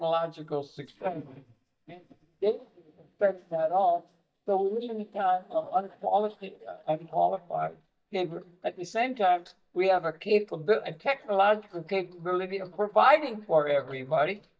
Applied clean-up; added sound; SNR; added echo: neural mask model DeepFilterNet 3.